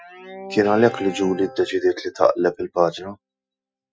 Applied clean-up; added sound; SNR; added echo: classical method Wiener filter.